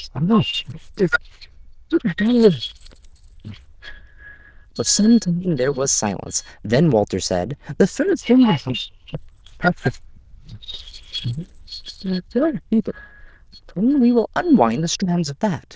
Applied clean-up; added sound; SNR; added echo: neural diffusion model UNIVERSE++.